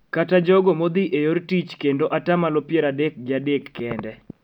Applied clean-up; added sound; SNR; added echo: none; none; none; none.